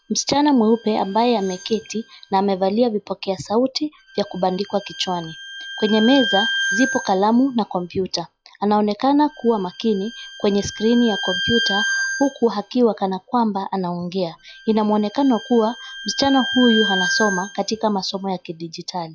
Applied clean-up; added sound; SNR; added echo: classical method log-MMSE.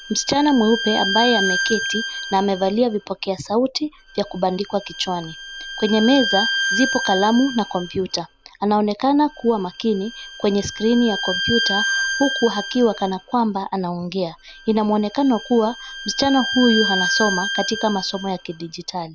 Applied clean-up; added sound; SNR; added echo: none; Bowed string instrument; 6 dB; none.